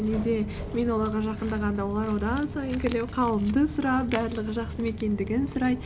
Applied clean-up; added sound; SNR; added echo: none; Walk, footsteps; 9 dB; none.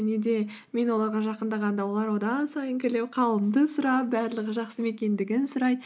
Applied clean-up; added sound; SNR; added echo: none; none; none; none.